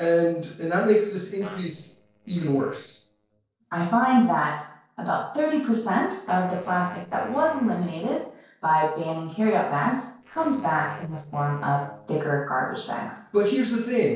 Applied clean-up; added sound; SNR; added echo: neural separator model SepFormer DNS4.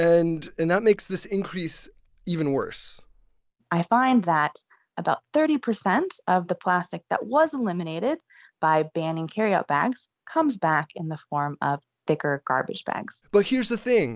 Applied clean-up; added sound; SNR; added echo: none; none; none; none.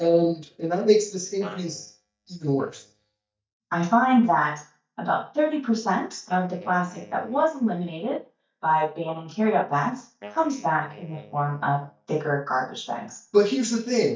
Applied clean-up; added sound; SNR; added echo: neural mask model DeepFilterNet 3.